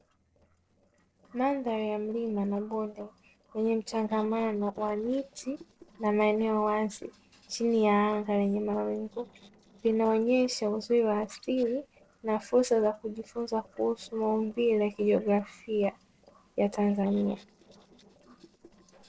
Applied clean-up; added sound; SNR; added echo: neural separator model SepFormer DNS4.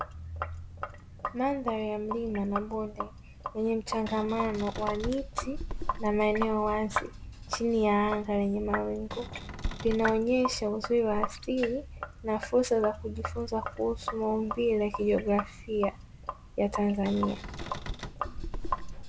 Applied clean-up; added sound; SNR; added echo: none; Cupboard open or close + Sink (filling or washing); 7 dB; none.